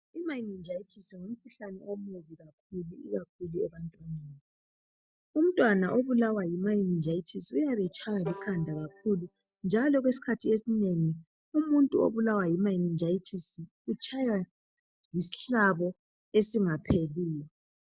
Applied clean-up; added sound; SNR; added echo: neural mask model DeepFilterNet 3.